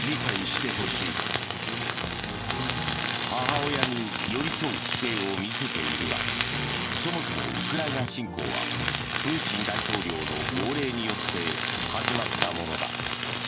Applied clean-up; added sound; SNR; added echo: none; Tools; -2 dB; none.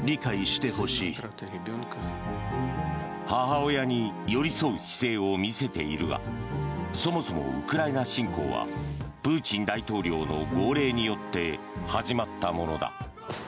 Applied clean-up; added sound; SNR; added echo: none; none; none; none.